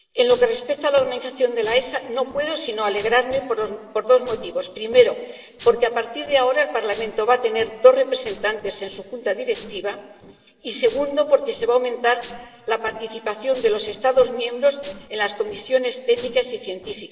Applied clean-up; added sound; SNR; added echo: neural separator model SepFormer DNS4.